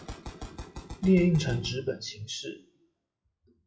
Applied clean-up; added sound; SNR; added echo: classical method WPE with log-MMSE.